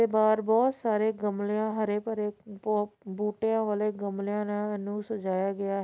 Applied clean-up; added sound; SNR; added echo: none; none; none; none.